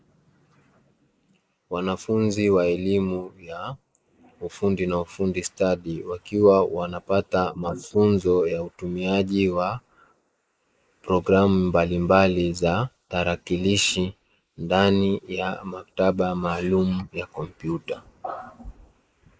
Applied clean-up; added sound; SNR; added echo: neural mask model Resemble Enhance denoiser.